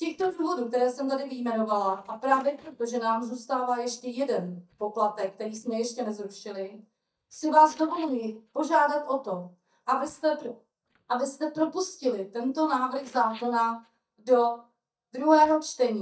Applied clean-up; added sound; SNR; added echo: neural mask model DeepFilterNet 3.